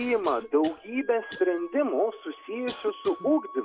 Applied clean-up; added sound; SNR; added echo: none; Wind instrument, woodwind instrument + Cough; 17 dB; none.